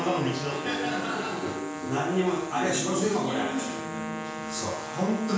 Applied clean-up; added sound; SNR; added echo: none; Brass instrument; 10 dB; reverberation time 0.6 s.